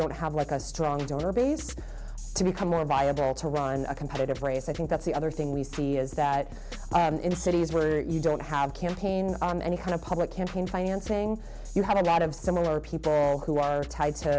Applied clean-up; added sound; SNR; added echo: none; none; none; none.